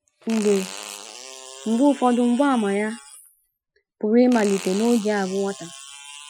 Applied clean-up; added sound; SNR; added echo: classical method Wiener filter.